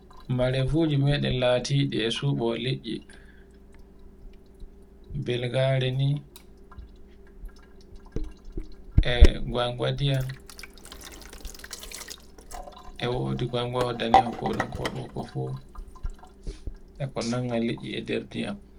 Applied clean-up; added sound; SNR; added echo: none; Sink (filling or washing); 1 dB; none.